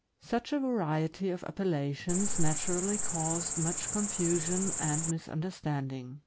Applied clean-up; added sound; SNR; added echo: none; Cricket; -1 dB; none.